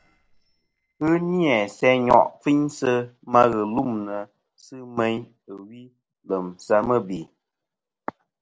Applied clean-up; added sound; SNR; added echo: neural separator model SepFormer DNS4.